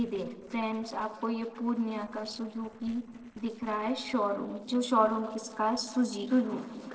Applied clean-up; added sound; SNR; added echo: neural separator model SepFormer DNS4.